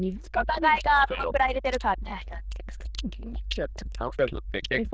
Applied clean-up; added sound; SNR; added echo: neural diffusion model UNIVERSE++.